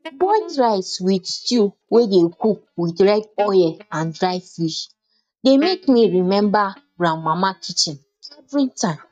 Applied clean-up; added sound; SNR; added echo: neural mask model DeepFilterNet 3.